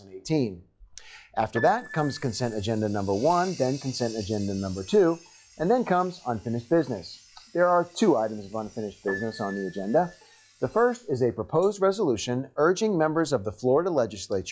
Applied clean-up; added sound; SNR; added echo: classical method log-MMSE.